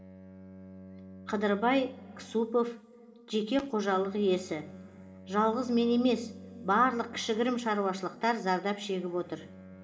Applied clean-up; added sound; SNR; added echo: none; Bowed string instrument; 20 dB; reverberation time 2.7 s.